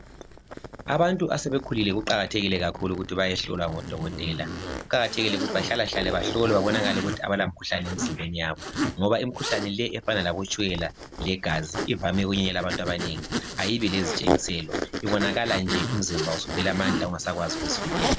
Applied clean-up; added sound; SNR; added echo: none; Zipper (clothing); 5 dB; none.